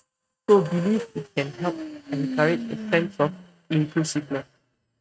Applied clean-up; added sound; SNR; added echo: neural mask model RNNoise.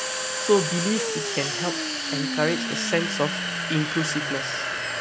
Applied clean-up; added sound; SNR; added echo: none; Domestic sounds, home sounds; 0 dB; none.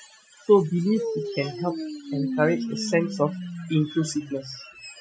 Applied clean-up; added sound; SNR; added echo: classical method Wiener filter.